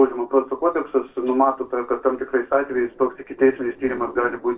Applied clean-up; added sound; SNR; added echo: neural separator model SepFormer DNS4.